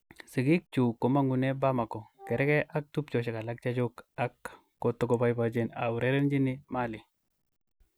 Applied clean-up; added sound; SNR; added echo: none; Wind instrument, woodwind instrument; 20 dB; none.